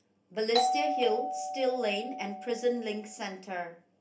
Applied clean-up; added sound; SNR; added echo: none; Doorbell; 1 dB; reverberation time 0.3 s.